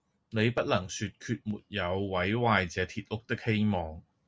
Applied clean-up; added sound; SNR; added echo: none; none; none; none.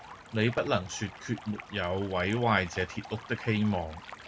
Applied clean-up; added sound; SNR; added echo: none; Stream; 16 dB; none.